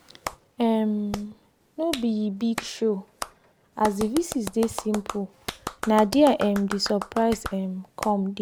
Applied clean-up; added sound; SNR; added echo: none; Clapping; 12 dB; none.